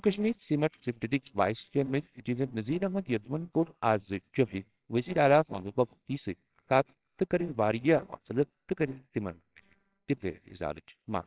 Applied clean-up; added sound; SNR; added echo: neural separator model SepFormer WHAMR!.